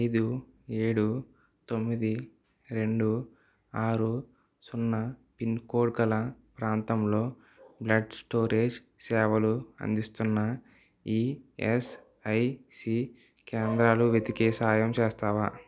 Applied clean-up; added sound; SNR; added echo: none; none; none; none.